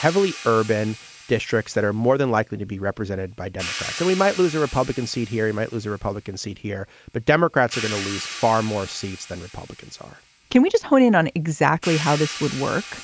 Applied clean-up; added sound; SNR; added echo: none; Hi-hat; 14 dB; none.